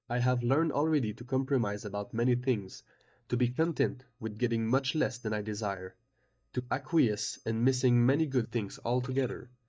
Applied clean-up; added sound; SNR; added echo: neural mask model DeepFilterNet 3.